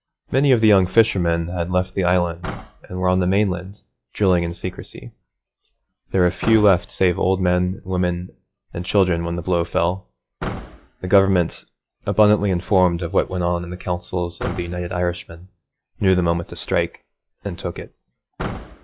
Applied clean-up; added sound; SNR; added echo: classical method log-MMSE.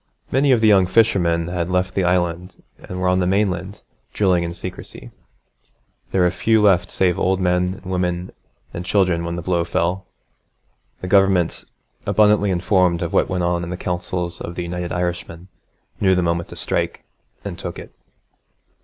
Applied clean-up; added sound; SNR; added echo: none; none; none; none.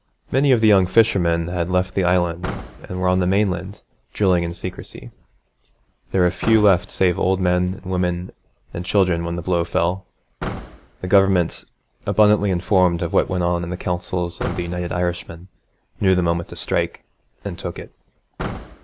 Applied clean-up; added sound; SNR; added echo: none; Slam / Car; 17 dB; none.